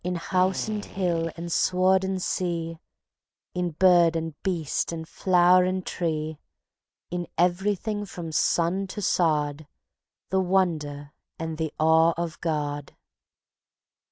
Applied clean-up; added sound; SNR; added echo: none; Drill; 16 dB; none.